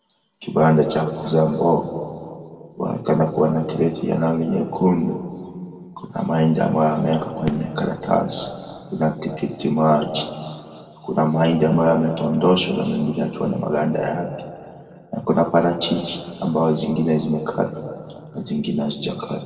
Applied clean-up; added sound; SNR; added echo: neural separator model SepFormer DNS4.